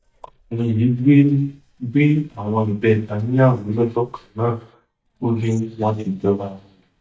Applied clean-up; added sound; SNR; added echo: neural mask model DeepFilterNet 3.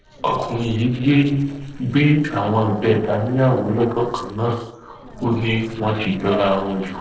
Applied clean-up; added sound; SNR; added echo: neural separator model SepFormer DNS4.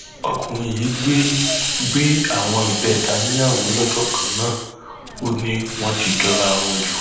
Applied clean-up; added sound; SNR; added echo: none; Hiss; 2 dB; reverberation time 0.9 s.